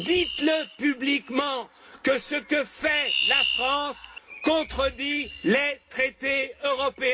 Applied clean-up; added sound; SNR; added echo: none; Chirp, tweet; 7 dB; reverberation time 0.3 s.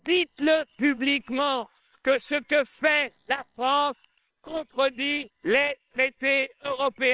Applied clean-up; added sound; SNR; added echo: neural separator model SepFormer WHAMR!.